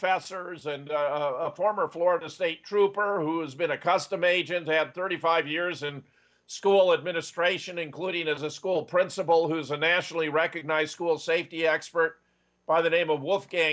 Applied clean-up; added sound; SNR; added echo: none; none; none; none.